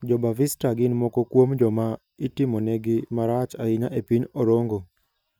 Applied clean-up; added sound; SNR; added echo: none; none; none; none.